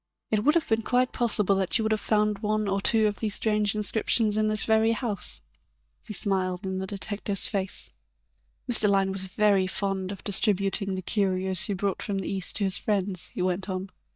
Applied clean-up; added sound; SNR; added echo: neural mask model DeepFilterNet 3.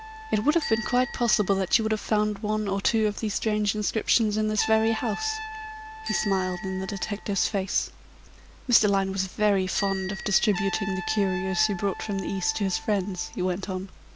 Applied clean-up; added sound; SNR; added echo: none; Trumpet + Bicycle bell; 13 dB; none.